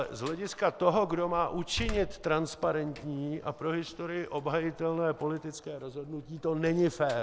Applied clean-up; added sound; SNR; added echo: none; Slam; 14 dB; none.